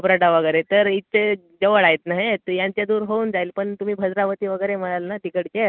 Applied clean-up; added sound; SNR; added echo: none; none; none; none.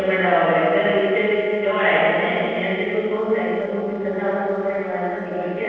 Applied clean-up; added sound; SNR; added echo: neural separator model SepFormer DNS4.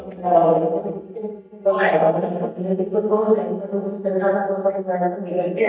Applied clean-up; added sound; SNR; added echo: neural mask model DeepFilterNet 3.